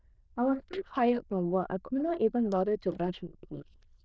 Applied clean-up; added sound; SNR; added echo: neural diffusion model UNIVERSE++.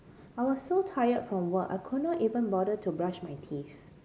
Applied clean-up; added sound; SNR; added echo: none; none; none; none.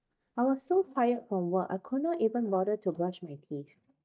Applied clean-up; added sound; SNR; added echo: neural mask model DeepFilterNet 3.